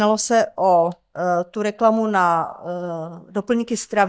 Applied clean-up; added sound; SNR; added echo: neural mask model DeepFilterNet 3.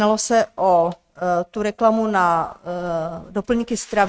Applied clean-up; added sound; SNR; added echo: neural mask model RNNoise.